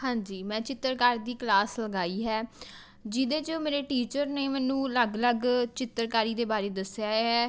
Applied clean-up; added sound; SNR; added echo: none; none; none; none.